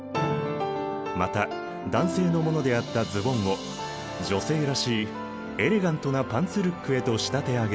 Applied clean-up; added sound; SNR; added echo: none; none; none; none.